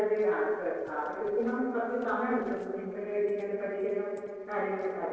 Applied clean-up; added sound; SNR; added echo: neural separator model SepFormer DNS4.